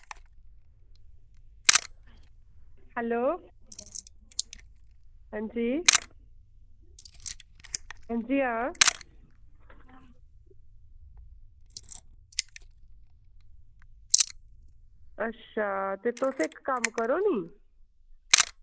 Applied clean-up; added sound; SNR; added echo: neural mask model Resemble Enhance denoiser.